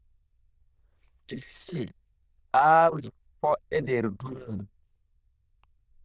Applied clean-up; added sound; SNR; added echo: neural diffusion model UNIVERSE++.